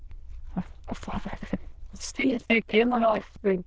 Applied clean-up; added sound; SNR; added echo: neural diffusion model UNIVERSE++.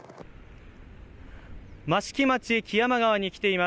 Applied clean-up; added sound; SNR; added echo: none; none; none; none.